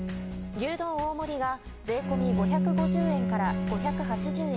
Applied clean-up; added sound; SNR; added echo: none; Bowed string instrument; -2 dB; none.